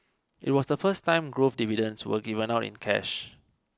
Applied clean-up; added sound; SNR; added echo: none; none; none; none.